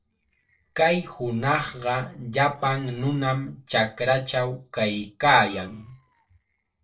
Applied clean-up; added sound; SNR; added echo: neural separator model SepFormer DNS4.